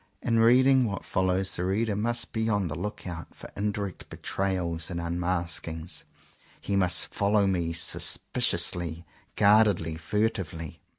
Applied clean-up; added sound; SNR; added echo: none; none; none; none.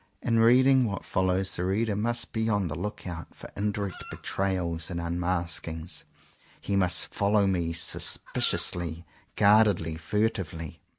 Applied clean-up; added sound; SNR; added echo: none; Chicken, rooster; 20 dB; none.